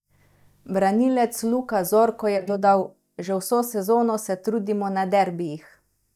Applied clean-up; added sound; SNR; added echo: neural mask model DeepFilterNet 3.